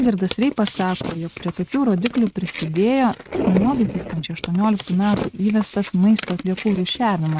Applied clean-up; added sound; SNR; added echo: neural mask model RNNoise.